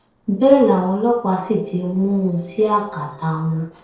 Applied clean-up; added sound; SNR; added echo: neural separator model SepFormer DNS4.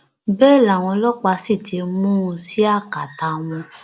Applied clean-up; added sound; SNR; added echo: none; none; none; none.